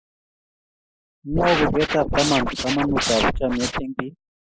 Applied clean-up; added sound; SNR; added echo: neural mask model Resemble Enhance denoiser.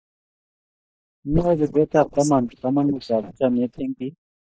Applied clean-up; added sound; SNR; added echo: neural mask model DeepFilterNet 3.